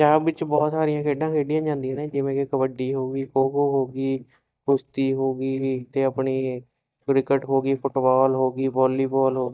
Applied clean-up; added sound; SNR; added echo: neural mask model DeepFilterNet 3.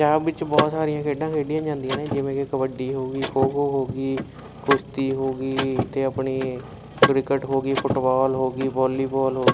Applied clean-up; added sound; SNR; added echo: none; Mechanisms / Car; 5 dB; none.